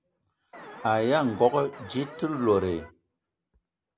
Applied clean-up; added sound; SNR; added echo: none; Alarm; 16 dB; none.